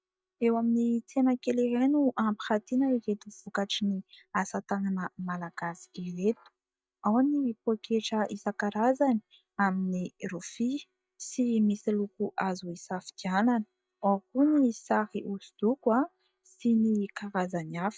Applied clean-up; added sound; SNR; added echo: neural mask model DeepFilterNet 3.